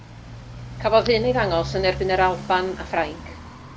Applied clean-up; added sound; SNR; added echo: none; Motorcycle; 11 dB; none.